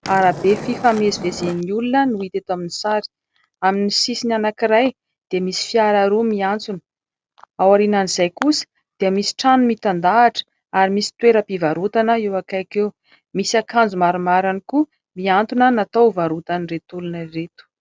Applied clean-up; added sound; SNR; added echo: none; Skateboard; 11 dB; none.